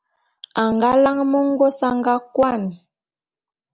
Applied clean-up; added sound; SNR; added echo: none; none; none; none.